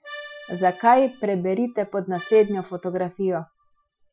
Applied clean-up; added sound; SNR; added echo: classical method Wiener filter.